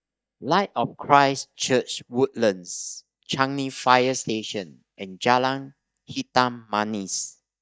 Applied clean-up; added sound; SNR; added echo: neural mask model DeepFilterNet 3.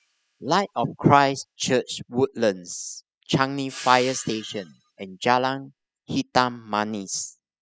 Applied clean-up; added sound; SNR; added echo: classical method spectral subtraction.